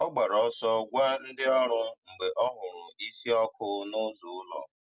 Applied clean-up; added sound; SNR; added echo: none; none; none; none.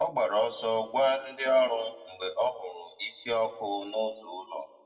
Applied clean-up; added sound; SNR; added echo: none; none; none; reverberation time 1.0 s.